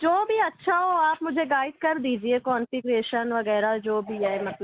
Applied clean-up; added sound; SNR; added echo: none; none; none; none.